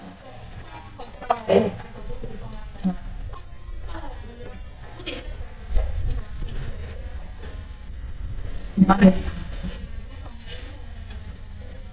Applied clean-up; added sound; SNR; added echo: neural mask model DeepFilterNet 3.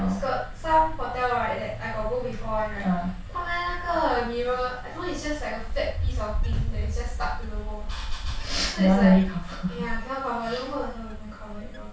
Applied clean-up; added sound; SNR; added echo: none; Wind; 4 dB; reverberation time 0.3 s.